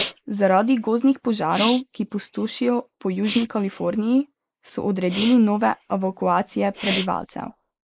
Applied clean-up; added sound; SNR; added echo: neural mask model Resemble Enhance denoiser.